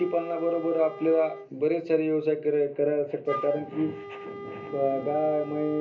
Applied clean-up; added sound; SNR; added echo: none; Wind instrument, woodwind instrument; 14 dB; reverberation time 0.3 s.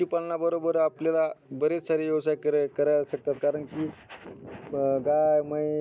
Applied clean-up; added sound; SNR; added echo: none; none; none; none.